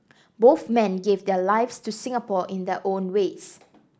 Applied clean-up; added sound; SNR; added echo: none; none; none; none.